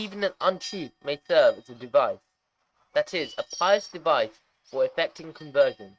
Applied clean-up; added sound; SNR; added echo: neural mask model RNNoise.